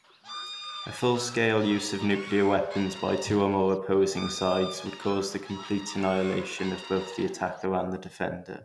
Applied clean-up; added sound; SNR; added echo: none; Bird / Fowl; 14 dB; none.